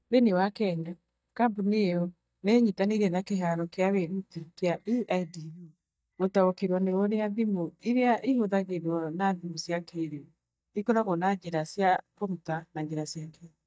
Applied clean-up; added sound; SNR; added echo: neural mask model DeepFilterNet 3.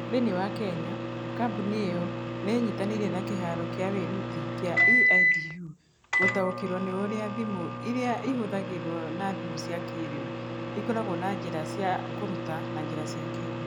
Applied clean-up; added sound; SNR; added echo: none; Microwave oven; -2 dB; none.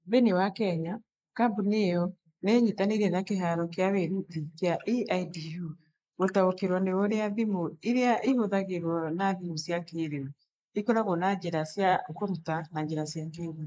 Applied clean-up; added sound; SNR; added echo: neural mask model Resemble Enhance denoiser.